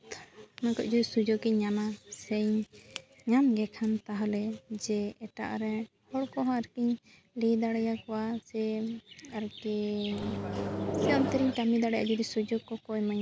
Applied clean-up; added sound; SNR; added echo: none; Microwave oven; 1 dB; none.